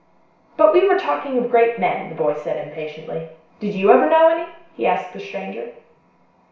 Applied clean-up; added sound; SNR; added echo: none; none; none; reverberation time 0.6 s.